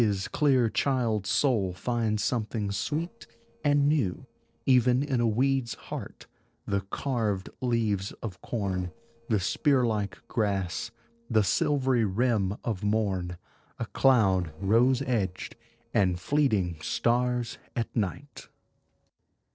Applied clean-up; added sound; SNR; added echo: neural separator model SepFormer DNS4.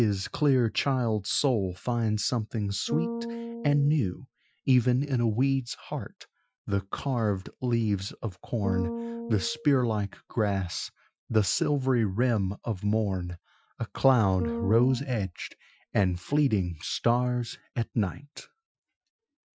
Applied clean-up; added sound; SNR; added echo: classical method Wiener filter.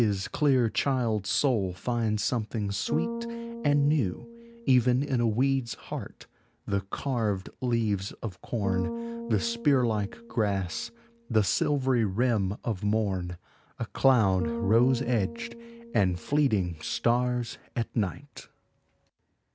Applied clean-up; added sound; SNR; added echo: none; Bass guitar; 14 dB; none.